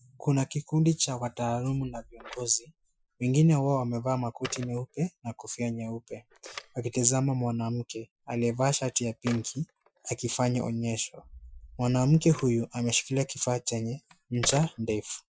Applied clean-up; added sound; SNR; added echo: classical method Wiener filter.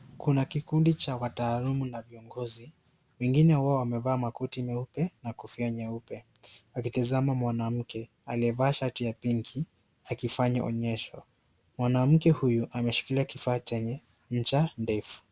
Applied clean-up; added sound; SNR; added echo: none; none; none; none.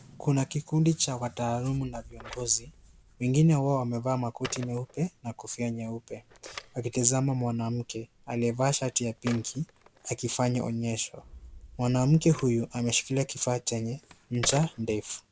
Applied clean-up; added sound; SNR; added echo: none; Telephone + Boom; 19 dB; none.